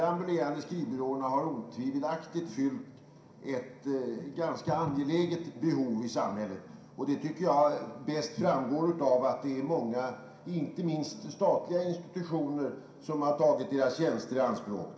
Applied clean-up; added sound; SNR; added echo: none; none; none; reverberation time 0.5 s.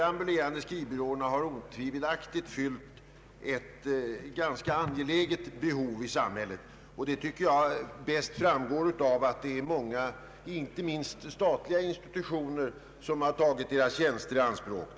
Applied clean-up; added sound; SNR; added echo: none; none; none; none.